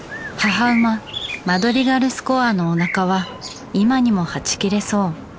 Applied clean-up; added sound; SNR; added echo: none; Bird; 11 dB; none.